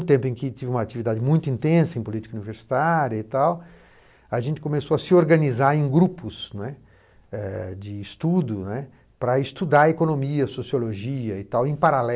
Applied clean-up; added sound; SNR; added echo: none; none; none; none.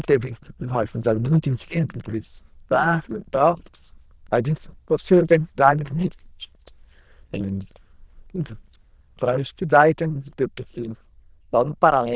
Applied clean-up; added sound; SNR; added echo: neural diffusion model UNIVERSE++.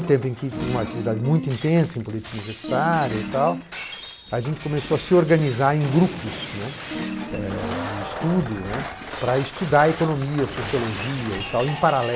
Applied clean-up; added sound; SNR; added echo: none; Guitar + Shatter; 9 dB; none.